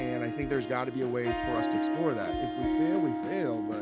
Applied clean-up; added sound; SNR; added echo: none; Harp; -1 dB; none.